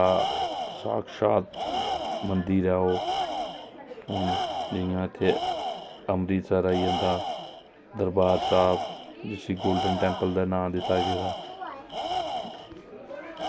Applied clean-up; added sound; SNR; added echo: none; Tools; 5 dB; none.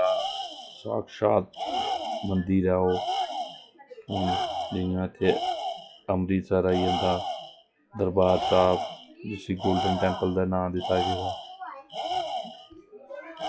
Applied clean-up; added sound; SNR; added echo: classical method log-MMSE.